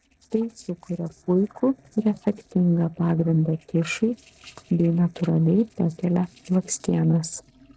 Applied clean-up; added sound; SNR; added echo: neural separator model SepFormer DNS4.